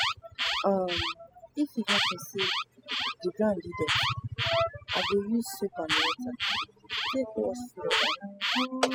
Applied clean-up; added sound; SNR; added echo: classical method spectral subtraction.